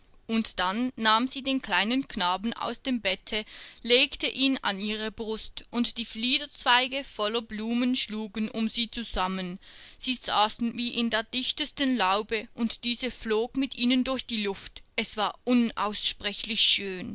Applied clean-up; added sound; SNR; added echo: none; none; none; none.